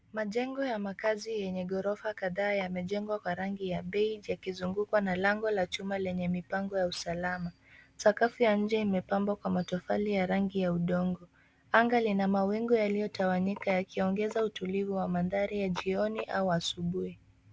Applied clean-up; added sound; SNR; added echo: none; none; none; none.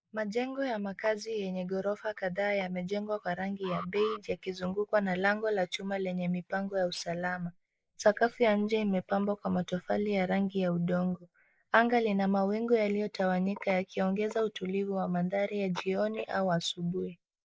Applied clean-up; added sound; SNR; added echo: neural mask model Resemble Enhance denoiser.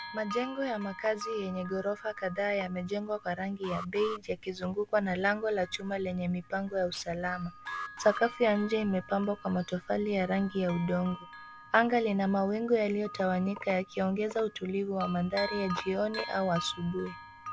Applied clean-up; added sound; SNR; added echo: none; Alarm + Bell; 14 dB; none.